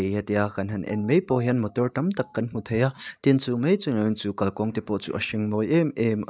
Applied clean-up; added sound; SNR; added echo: neural mask model DeepFilterNet 3.